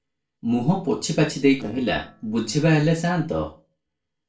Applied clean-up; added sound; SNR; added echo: neural separator model SepFormer DNS4.